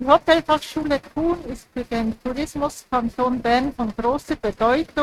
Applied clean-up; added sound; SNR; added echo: neural mask model RNNoise.